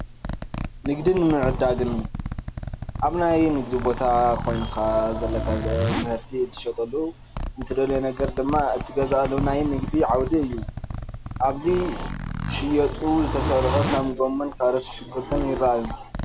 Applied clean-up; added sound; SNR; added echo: none; Zipper (clothing); 6 dB; none.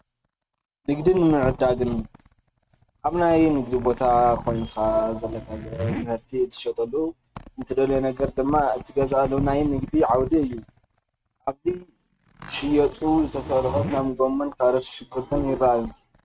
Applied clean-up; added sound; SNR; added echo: neural mask model RNNoise.